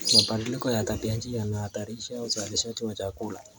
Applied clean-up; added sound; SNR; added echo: none; none; none; none.